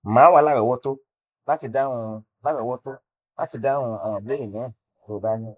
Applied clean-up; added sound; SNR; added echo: neural mask model Resemble Enhance denoiser.